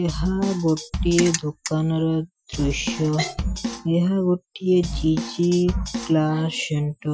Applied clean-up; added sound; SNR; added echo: classical method Wiener filter.